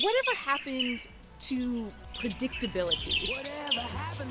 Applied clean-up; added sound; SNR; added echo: none; Bird vocalization, bird call, bird song; 3 dB; none.